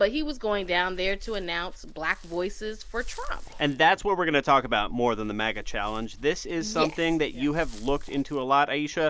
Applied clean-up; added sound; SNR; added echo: none; Dog; 11 dB; none.